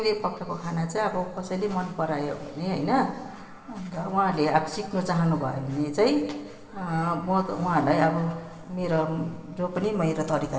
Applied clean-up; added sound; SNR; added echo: none; none; none; reverberation time 2.0 s.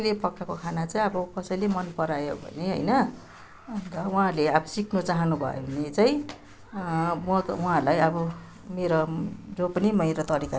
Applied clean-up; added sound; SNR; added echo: none; none; none; none.